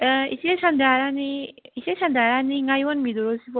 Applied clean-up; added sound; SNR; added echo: none; none; none; none.